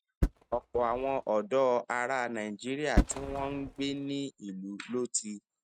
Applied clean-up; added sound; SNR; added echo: neural mask model RNNoise.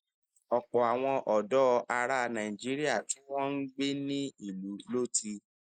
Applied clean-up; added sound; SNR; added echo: neural mask model Resemble Enhance denoiser.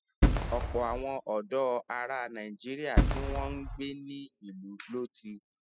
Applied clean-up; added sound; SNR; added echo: classical method spectral subtraction.